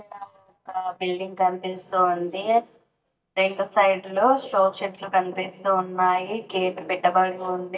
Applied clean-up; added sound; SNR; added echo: neural mask model DeepFilterNet 3.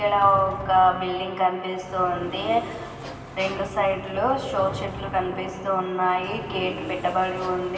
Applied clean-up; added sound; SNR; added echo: none; Sliding door; 13 dB; reverberation time 2.1 s.